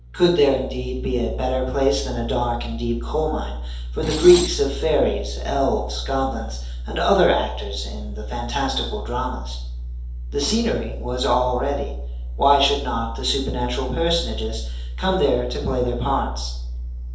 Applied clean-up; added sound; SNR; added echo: neural separator model SepFormer DNS4.